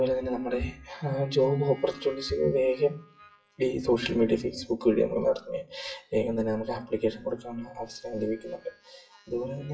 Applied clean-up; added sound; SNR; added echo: classical method WPE with log-MMSE.